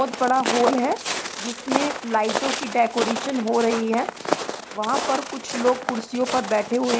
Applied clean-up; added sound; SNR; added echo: none; Walk, footsteps; 4 dB; none.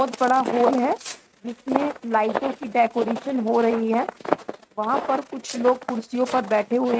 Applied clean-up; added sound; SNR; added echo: neural mask model RNNoise.